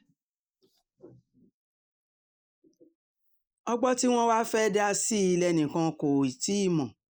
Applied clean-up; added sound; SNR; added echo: neural mask model Resemble Enhance denoiser.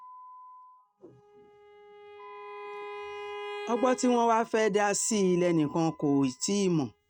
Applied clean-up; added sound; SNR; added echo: neural mask model RNNoise.